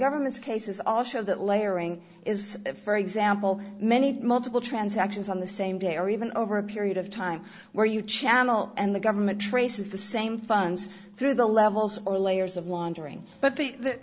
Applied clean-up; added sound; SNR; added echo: none; none; none; none.